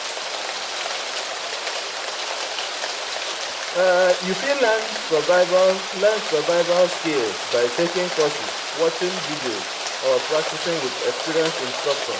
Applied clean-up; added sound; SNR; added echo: none; Rain; 4 dB; reverberation time 0.5 s.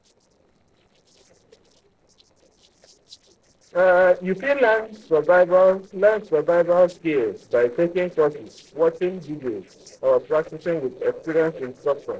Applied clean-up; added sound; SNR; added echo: neural separator model SepFormer DNS4.